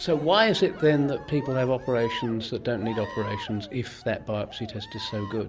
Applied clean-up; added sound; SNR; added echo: none; Cheering; 15 dB; none.